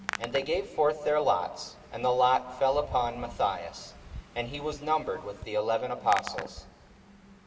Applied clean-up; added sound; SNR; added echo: none; Hands; 14 dB; reverberation time 1.8 s.